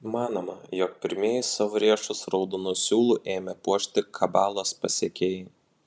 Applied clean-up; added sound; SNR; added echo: none; none; none; none.